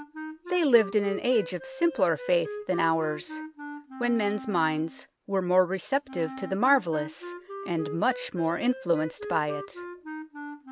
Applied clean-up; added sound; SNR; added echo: none; Wind instrument, woodwind instrument; 12 dB; none.